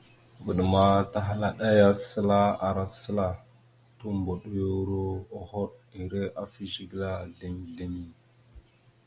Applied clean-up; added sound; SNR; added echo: none; none; none; none.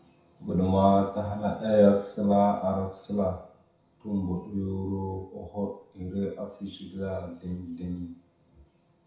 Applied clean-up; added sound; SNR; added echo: none; none; none; reverberation time 0.6 s.